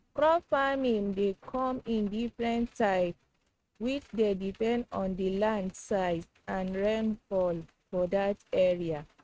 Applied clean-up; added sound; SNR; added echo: neural mask model RNNoise.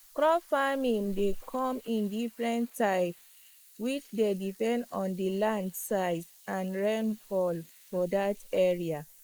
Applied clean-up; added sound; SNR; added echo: neural mask model Resemble Enhance denoiser.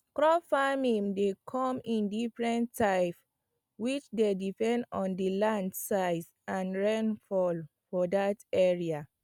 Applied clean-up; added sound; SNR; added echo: none; none; none; none.